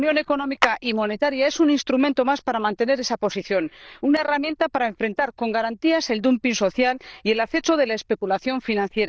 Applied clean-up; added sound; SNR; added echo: neural diffusion model UNIVERSE++.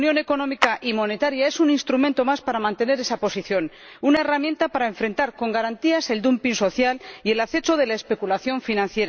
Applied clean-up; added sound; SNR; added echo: none; Clapping; 8 dB; none.